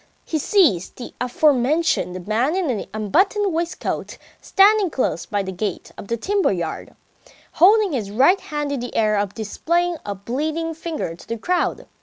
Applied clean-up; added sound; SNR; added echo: none; none; none; none.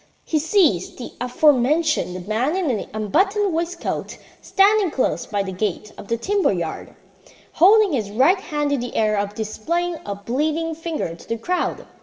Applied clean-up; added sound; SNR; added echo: none; none; none; reverberation time 2.9 s.